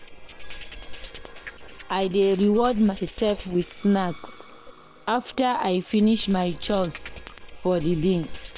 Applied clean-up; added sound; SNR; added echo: neural separator model SepFormer WHAM!.